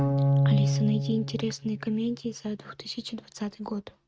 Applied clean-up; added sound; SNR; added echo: neural mask model RNNoise.